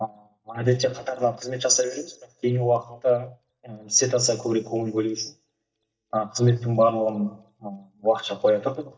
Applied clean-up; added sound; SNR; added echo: neural mask model DeepFilterNet 3.